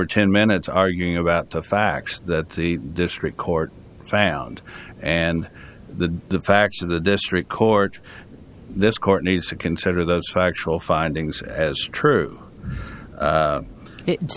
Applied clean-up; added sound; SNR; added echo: none; none; none; none.